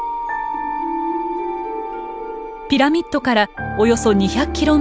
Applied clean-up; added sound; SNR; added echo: none; none; none; none.